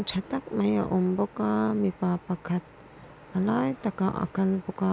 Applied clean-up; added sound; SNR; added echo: none; none; none; none.